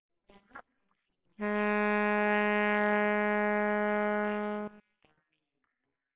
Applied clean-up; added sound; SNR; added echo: neural separator model SepFormer WHAMR!.